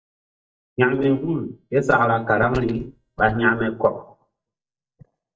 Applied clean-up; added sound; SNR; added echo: neural mask model DeepFilterNet 3.